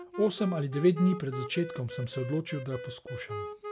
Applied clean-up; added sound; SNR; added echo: none; Wind instrument, woodwind instrument; 11 dB; none.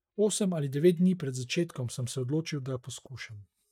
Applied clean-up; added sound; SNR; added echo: neural mask model DeepFilterNet 3.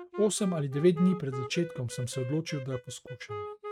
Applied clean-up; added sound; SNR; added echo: neural mask model RNNoise.